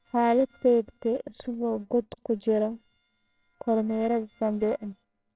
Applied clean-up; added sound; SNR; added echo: neural separator model SepFormer WHAMR!.